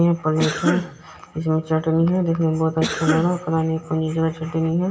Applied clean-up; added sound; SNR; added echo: none; Cough; 7 dB; reverberation time 0.8 s.